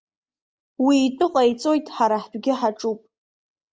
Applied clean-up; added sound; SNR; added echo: none; none; none; none.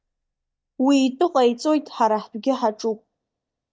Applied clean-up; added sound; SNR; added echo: neural mask model DeepFilterNet 3.